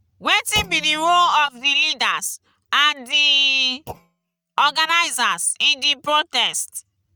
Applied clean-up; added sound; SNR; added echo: neural mask model RNNoise.